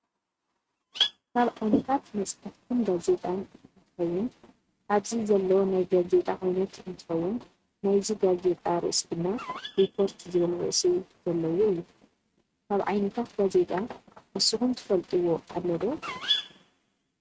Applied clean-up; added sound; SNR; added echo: neural mask model RNNoise.